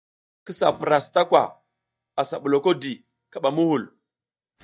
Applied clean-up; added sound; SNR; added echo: neural mask model DeepFilterNet 3.